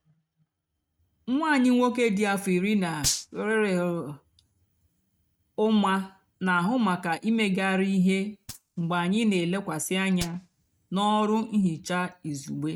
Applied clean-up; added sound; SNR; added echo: neural mask model RNNoise.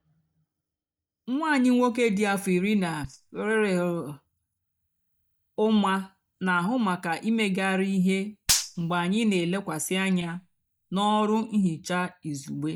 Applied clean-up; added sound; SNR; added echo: neural mask model DeepFilterNet 3.